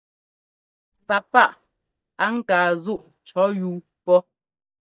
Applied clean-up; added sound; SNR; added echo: neural mask model DeepFilterNet 3.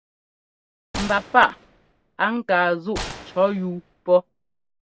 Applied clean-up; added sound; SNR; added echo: none; Gunshot, gunfire; 14 dB; none.